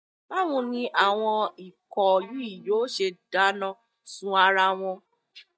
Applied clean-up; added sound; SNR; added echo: neural mask model DeepFilterNet 3.